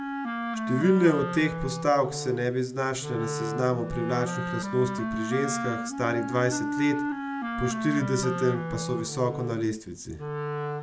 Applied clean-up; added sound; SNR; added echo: none; Wind instrument, woodwind instrument; 4 dB; none.